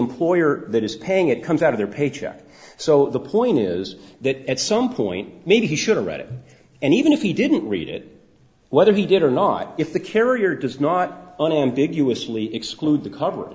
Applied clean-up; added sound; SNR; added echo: none; none; none; none.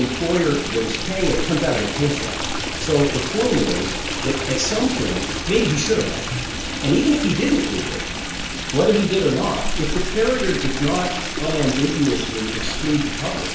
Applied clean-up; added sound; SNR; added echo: none; Stream; 4 dB; reverberation time 0.5 s.